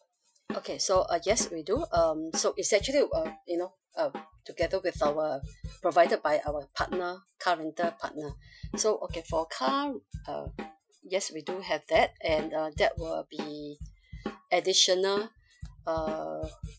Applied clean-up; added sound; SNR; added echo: classical method Wiener filter.